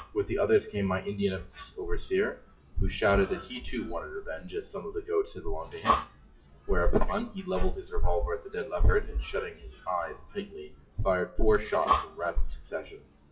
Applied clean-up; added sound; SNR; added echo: classical method WPE with log-MMSE.